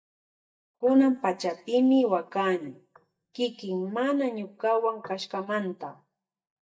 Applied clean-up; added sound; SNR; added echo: neural mask model DeepFilterNet 3.